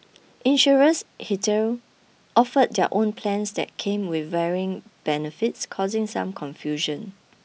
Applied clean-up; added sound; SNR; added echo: none; none; none; none.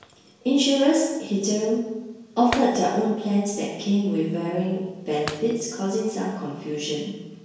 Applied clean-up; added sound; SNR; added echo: none; Shatter; 19 dB; reverberation time 1.0 s.